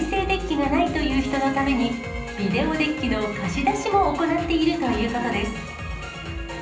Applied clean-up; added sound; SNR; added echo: none; Wind instrument, woodwind instrument; 15 dB; reverberation time 0.6 s.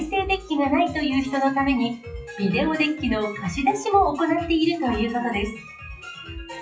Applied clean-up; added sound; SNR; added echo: classical method WPE with log-MMSE.